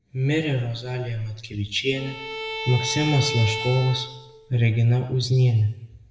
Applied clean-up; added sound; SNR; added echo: none; Bowed string instrument; 9 dB; reverberation time 0.8 s.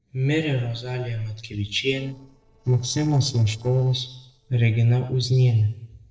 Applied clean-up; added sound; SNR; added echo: neural separator model SepFormer DNS4.